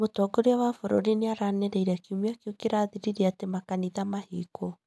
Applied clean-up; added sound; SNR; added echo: none; none; none; none.